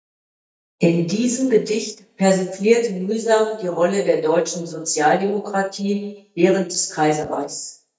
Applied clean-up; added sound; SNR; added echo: neural mask model DeepFilterNet 3.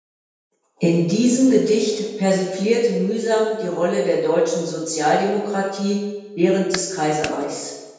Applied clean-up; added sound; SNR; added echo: none; Clapping; 13 dB; reverberation time 1.1 s.